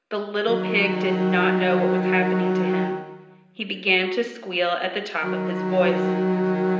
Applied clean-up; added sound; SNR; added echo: none; Bowed string instrument; -1 dB; reverberation time 0.9 s.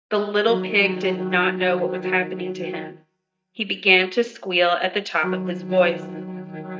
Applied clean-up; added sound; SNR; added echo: neural mask model DeepFilterNet 3.